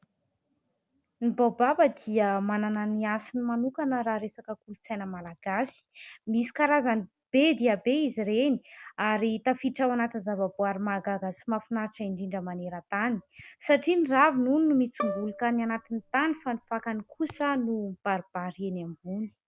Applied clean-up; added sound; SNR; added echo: none; Bowed string instrument; 13 dB; none.